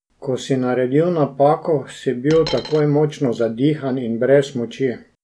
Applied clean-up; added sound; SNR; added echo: none; Coin (dropping); 12 dB; none.